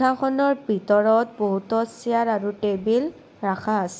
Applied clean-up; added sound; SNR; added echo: none; none; none; none.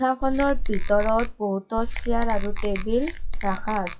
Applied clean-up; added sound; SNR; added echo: classical method WPE with log-MMSE.